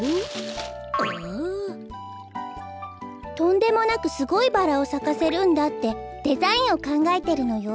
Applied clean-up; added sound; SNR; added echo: none; none; none; none.